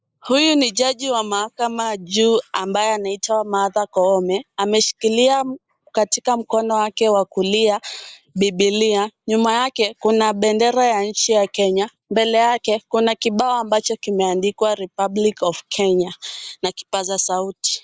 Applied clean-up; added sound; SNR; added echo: neural mask model Resemble Enhance denoiser.